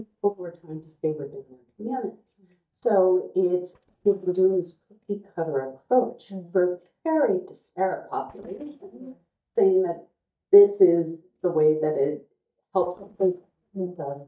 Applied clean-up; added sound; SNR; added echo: neural mask model DeepFilterNet 3.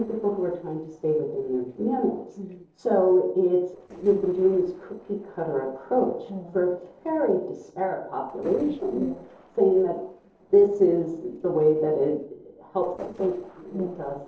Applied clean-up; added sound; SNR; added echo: neural separator model SepFormer DNS4.